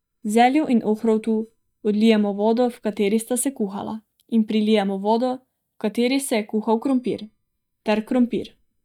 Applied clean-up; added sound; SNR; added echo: neural mask model DeepFilterNet 3.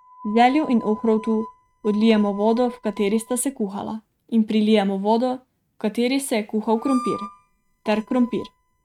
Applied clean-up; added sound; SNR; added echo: neural mask model RNNoise.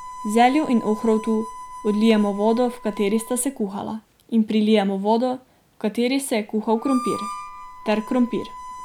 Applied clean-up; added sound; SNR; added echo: none; Harmonica; 15 dB; none.